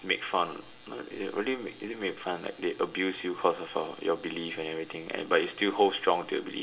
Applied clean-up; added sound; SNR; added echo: none; none; none; reverberation time 0.3 s.